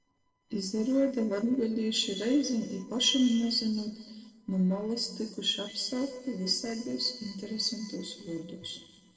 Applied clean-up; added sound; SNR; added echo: neural separator model SepFormer DNS4.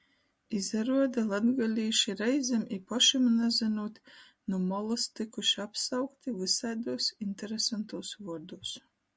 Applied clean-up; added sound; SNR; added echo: none; none; none; none.